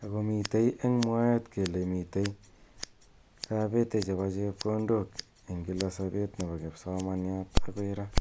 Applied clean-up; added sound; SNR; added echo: none; Scissors; 2 dB; none.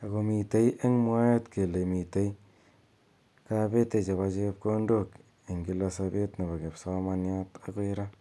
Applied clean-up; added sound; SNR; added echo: none; none; none; none.